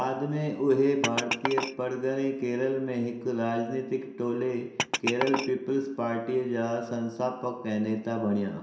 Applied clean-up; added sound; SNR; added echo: none; Glass; 8 dB; reverberation time 0.7 s.